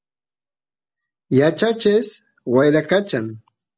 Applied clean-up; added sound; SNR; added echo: none; none; none; none.